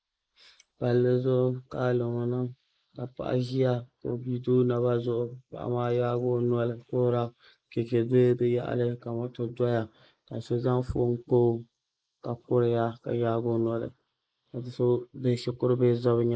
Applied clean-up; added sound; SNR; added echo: neural mask model Resemble Enhance denoiser.